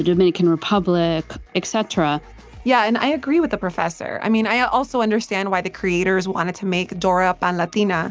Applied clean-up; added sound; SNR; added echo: none; none; none; none.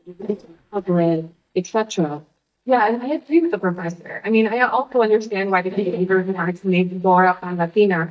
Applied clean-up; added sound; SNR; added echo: neural mask model DeepFilterNet 3.